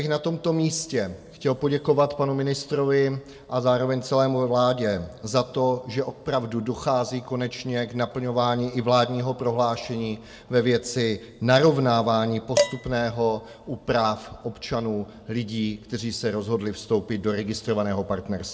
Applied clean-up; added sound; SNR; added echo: none; Dishes, pots, and pans; 7 dB; reverberation time 1.5 s.